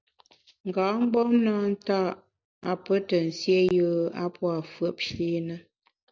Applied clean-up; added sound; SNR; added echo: none; none; none; none.